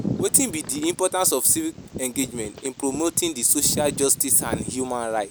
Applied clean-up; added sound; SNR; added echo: none; Bird vocalization, bird call, bird song; 11 dB; none.